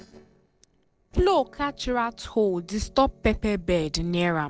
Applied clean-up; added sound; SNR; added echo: neural separator model SepFormer DNS4.